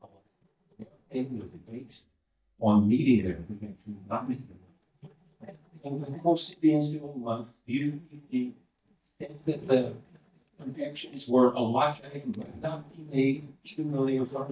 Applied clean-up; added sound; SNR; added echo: neural mask model DeepFilterNet 3.